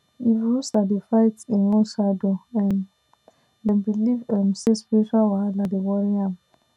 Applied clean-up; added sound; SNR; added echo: none; none; none; none.